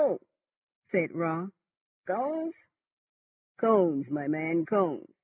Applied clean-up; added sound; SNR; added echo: none; none; none; none.